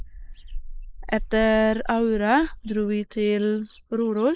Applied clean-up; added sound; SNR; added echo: neural mask model Resemble Enhance denoiser.